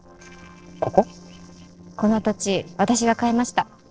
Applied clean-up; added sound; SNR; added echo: neural separator model SepFormer DNS4.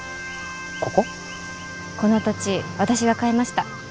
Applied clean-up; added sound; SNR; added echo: none; none; none; none.